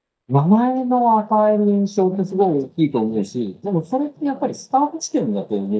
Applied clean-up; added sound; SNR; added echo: neural mask model DeepFilterNet 3.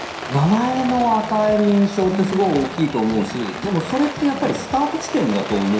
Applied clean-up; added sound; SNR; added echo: none; Rain; 11 dB; reverberation time 0.7 s.